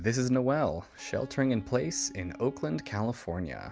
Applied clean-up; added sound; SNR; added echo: none; Electric guitar; 17 dB; none.